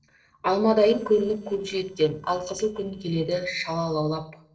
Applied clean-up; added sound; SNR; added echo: neural separator model SepFormer DNS4.